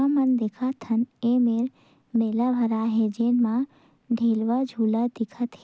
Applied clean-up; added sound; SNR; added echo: none; none; none; none.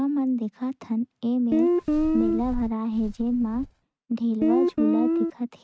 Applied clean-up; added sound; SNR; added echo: neural mask model RNNoise.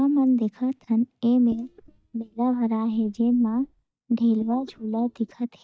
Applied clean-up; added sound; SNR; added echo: neural mask model DeepFilterNet 3.